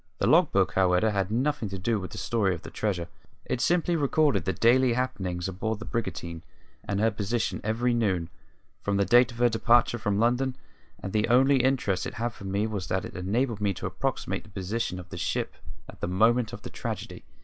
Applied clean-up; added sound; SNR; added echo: none; none; none; none.